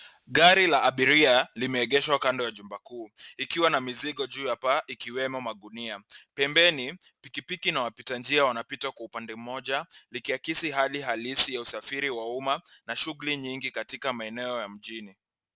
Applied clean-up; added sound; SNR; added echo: none; none; none; none.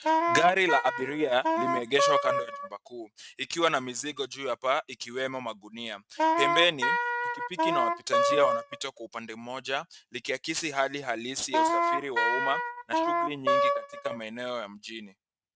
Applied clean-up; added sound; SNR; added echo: neural mask model RNNoise.